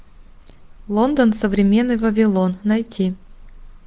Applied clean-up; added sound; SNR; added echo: none; none; none; none.